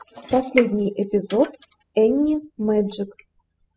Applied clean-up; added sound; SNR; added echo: classical method spectral subtraction.